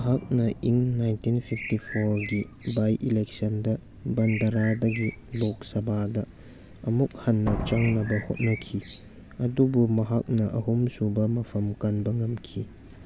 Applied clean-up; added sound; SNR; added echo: none; Slam + Bird; 15 dB; none.